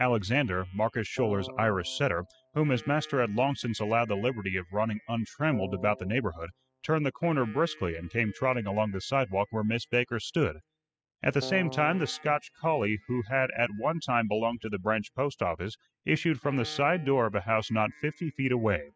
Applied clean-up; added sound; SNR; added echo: classical method spectral subtraction.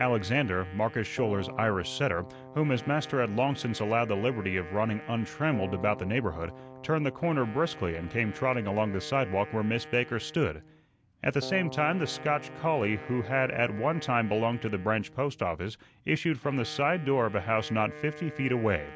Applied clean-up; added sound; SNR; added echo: none; Wind instrument, woodwind instrument + Keyboard (musical); 14 dB; none.